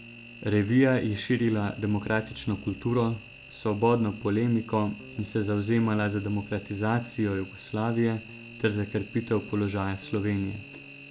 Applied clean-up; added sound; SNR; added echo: none; Engine + Guitar; 18 dB; none.